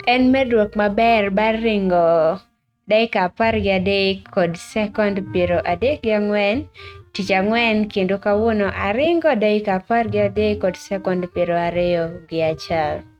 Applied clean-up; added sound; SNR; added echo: neural mask model RNNoise.